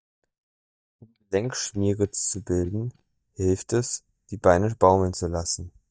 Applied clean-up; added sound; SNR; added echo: neural mask model DeepFilterNet 3.